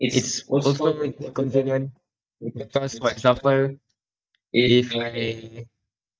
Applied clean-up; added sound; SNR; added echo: neural mask model DeepFilterNet 3.